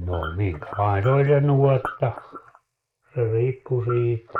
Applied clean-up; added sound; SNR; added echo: neural mask model Resemble Enhance denoiser.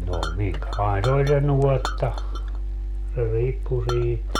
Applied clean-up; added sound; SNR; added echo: none; Chink, clink; 15 dB; none.